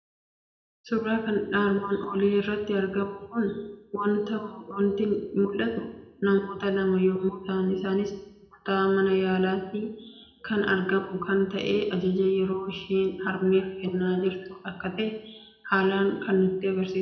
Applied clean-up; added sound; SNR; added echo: none; none; none; reverberation time 0.8 s.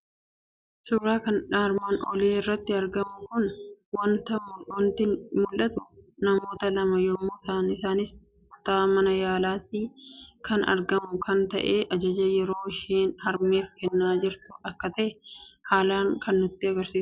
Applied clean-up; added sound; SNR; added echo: none; none; none; none.